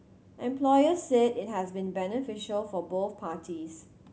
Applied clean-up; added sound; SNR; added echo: none; none; none; none.